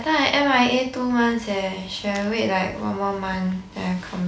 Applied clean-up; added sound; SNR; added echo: none; none; none; none.